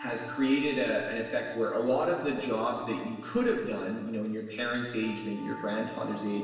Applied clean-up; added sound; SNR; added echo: none; Wind instrument, woodwind instrument; 16 dB; reverberation time 1.3 s.